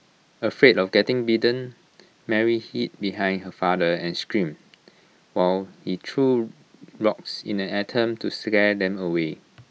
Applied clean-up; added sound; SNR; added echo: none; none; none; none.